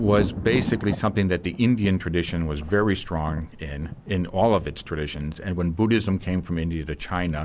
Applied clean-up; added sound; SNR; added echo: none; Thunder; 12 dB; none.